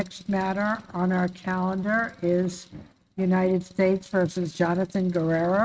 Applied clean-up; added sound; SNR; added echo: neural mask model RNNoise.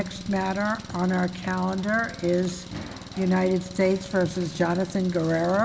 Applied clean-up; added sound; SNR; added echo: none; Engine; 16 dB; none.